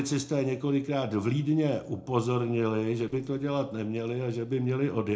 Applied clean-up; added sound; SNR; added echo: neural separator model SepFormer DNS4.